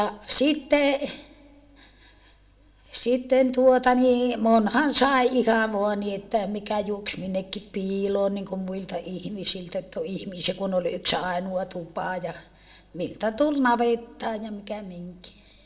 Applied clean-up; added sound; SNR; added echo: none; none; none; reverberation time 1.1 s.